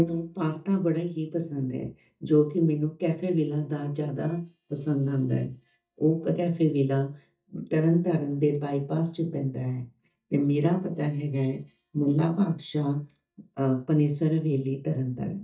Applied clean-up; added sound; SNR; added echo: neural mask model DeepFilterNet 3.